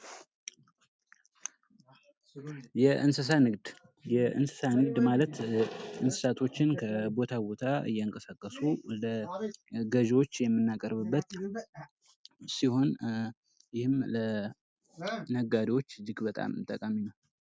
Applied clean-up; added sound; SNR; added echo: none; none; none; none.